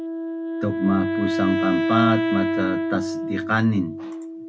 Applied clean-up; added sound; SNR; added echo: none; Wind instrument, woodwind instrument; 0 dB; none.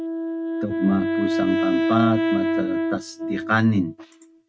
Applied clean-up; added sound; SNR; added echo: neural mask model RNNoise.